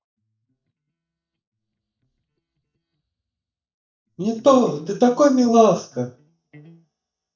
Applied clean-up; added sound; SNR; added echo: neural mask model DeepFilterNet 3.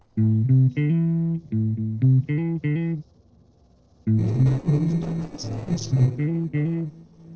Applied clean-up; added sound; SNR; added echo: neural separator model SepFormer DNS4.